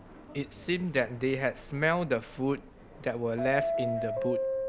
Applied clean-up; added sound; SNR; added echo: none; Subway, metro, underground; 4 dB; none.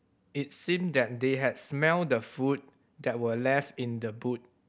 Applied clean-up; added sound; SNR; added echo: none; none; none; none.